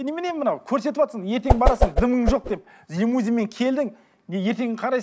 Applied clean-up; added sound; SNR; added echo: none; Whoosh, swoosh, swish; -3 dB; none.